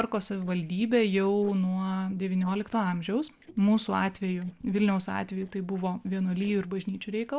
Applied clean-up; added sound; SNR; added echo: neural separator model SepFormer DNS4.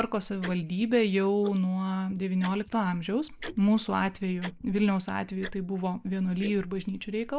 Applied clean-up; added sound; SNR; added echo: neural mask model Resemble Enhance denoiser.